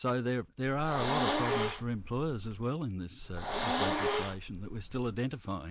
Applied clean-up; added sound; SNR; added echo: none; Hiss; -3 dB; none.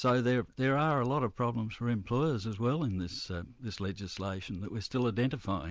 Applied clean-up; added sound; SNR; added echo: none; none; none; none.